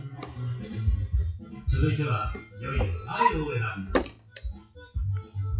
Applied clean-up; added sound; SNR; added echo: classical method WPE with log-MMSE.